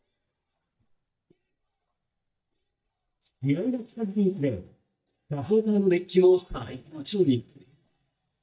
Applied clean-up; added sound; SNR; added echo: neural mask model DeepFilterNet 3.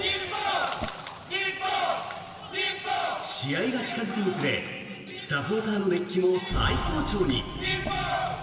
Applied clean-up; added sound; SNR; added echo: none; Fill (with liquid) / Glass; 20 dB; reverberation time 2.6 s.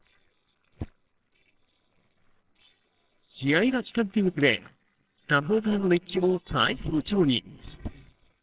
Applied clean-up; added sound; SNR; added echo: neural separator model SepFormer WHAMR!.